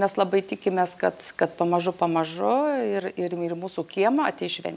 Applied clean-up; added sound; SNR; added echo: none; none; none; none.